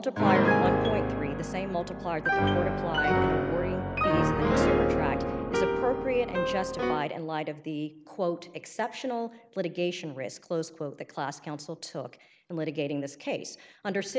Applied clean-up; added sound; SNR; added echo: none; Piano; -3 dB; none.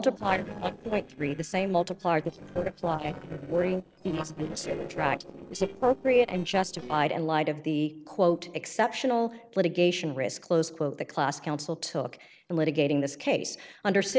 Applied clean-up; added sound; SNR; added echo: neural separator model SepFormer DNS4.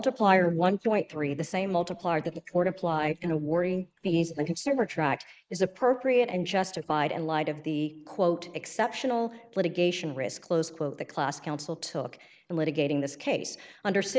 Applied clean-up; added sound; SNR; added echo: neural mask model Resemble Enhance denoiser.